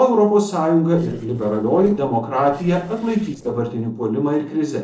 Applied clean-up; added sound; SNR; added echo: neural separator model SepFormer DNS4.